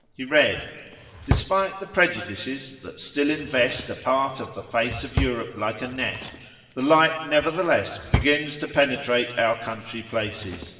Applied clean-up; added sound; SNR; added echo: none; Drawer open or close; 9 dB; reverberation time 2.0 s.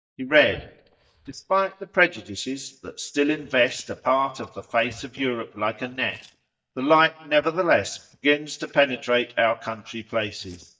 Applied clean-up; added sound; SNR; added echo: neural mask model DeepFilterNet 3.